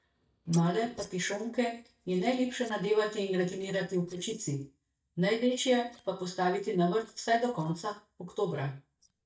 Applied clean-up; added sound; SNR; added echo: neural mask model DeepFilterNet 3.